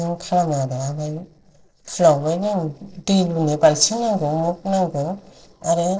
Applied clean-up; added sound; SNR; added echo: neural separator model SepFormer DNS4.